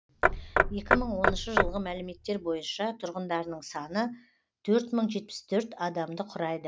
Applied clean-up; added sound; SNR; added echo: none; Knock / Wood; -4 dB; none.